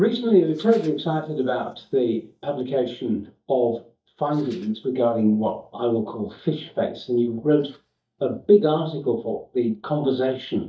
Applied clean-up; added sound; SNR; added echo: neural mask model DeepFilterNet 3.